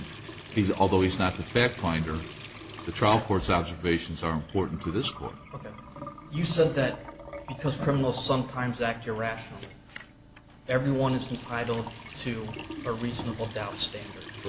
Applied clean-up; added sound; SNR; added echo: none; Trickle, dribble / Sink (filling or washing) / Water tap, faucet; 14 dB; none.